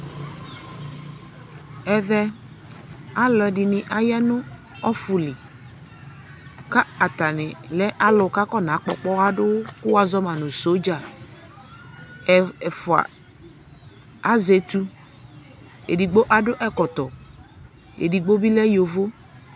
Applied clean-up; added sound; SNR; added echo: none; Cowbell; 16 dB; none.